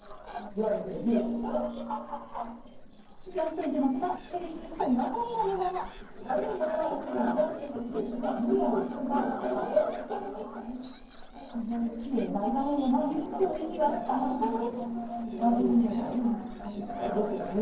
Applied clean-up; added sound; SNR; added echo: neural separator model SepFormer DNS4.